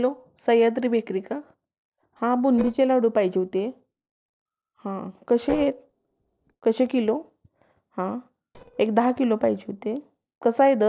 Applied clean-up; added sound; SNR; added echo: neural separator model SepFormer DNS4.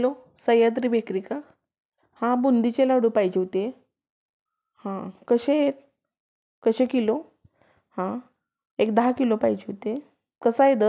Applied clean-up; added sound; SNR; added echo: none; none; none; none.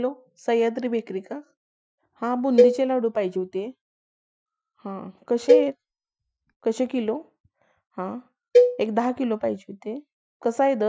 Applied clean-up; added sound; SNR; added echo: classical method Wiener filter.